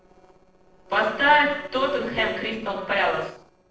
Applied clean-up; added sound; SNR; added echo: neural separator model SepFormer DNS4.